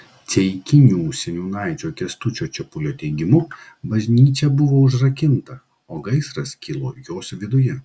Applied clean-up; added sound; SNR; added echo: none; none; none; none.